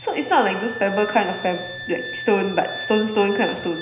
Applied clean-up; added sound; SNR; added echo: none; Wind instrument, woodwind instrument; 12 dB; reverberation time 0.9 s.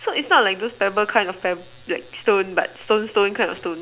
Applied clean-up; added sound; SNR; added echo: none; none; none; none.